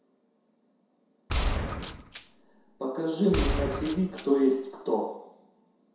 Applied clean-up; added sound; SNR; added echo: none; Gunshot, gunfire; 1 dB; reverberation time 0.7 s.